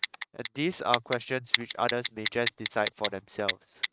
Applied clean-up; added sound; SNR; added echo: neural mask model RNNoise.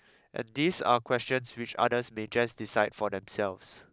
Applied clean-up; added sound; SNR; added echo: none; none; none; none.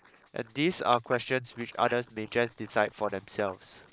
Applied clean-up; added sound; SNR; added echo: neural mask model Resemble Enhance denoiser.